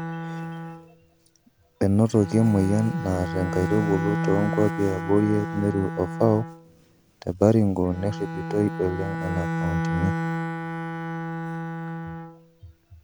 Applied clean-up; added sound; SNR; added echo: none; Bowed string instrument; 5 dB; none.